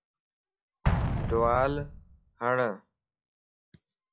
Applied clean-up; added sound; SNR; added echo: classical method log-MMSE.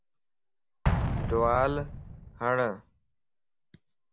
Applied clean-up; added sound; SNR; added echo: none; Explosion; 2 dB; none.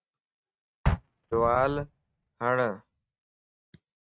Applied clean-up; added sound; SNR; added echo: neural mask model RNNoise.